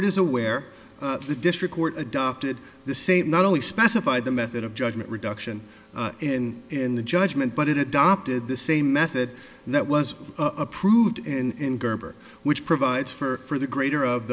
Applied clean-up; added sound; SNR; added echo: none; none; none; none.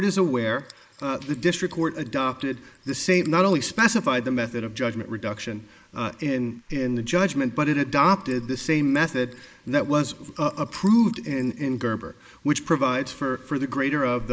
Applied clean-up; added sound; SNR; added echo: neural mask model Resemble Enhance denoiser.